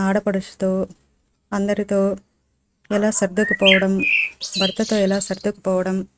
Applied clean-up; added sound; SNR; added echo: neural mask model RNNoise.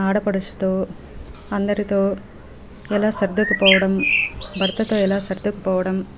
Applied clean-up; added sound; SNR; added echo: none; Bird; 1 dB; none.